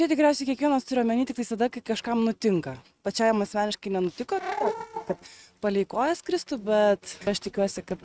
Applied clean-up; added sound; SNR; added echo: neural mask model RNNoise.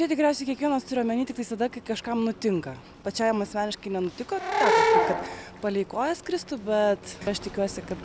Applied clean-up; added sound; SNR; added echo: none; Animal / Brass instrument; -1 dB; none.